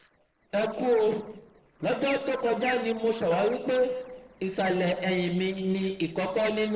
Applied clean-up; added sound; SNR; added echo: neural separator model SepFormer DNS4.